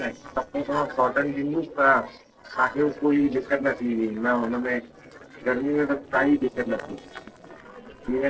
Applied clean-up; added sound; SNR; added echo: neural separator model SepFormer DNS4.